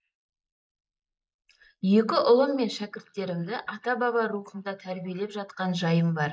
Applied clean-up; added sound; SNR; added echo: neural mask model Resemble Enhance denoiser.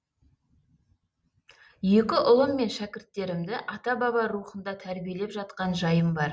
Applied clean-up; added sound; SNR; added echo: none; none; none; none.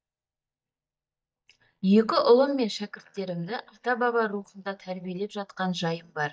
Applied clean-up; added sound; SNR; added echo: neural mask model DeepFilterNet 3.